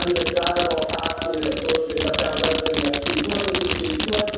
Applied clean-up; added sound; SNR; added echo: none; Fireworks; 2 dB; reverberation time 0.7 s.